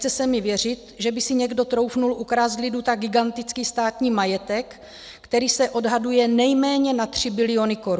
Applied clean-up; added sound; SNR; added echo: none; none; none; none.